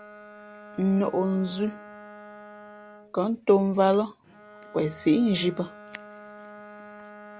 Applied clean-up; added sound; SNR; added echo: none; Bowed string instrument; 19 dB; none.